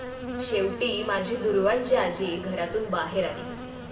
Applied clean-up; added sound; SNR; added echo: none; Insect; 9 dB; reverberation time 2.4 s.